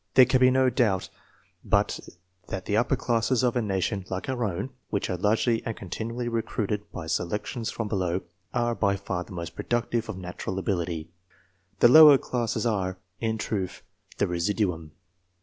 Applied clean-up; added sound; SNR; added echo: none; none; none; none.